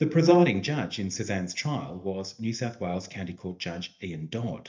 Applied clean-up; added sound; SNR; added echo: neural mask model DeepFilterNet 3.